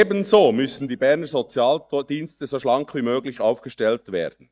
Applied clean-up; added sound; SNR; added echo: neural mask model DeepFilterNet 3.